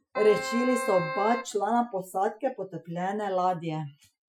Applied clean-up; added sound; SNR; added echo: classical method Wiener filter.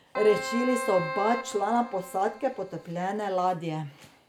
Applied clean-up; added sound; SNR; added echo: none; Keyboard (musical); 8 dB; none.